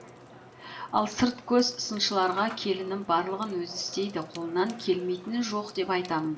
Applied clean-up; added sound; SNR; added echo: none; Sink (filling or washing) / Water tap, faucet / Water; 18 dB; reverberation time 0.5 s.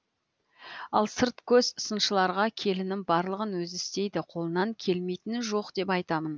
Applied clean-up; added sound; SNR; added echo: none; none; none; none.